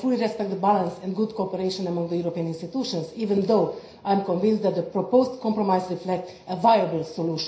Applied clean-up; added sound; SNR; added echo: none; none; none; reverberation time 0.5 s.